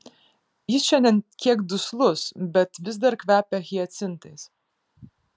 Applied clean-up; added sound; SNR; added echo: none; none; none; none.